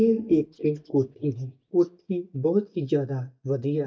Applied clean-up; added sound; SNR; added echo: neural mask model DeepFilterNet 3.